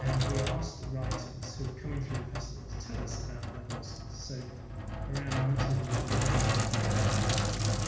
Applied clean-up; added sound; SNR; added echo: none; Sink (filling or washing); -4 dB; reverberation time 1.1 s.